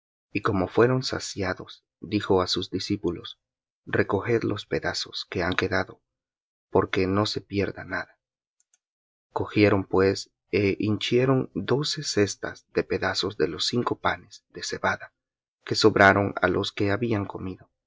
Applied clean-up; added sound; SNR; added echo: none; none; none; none.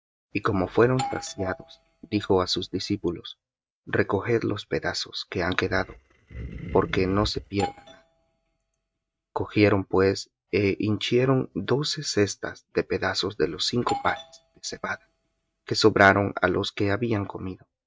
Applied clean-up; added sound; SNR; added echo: neural mask model RNNoise.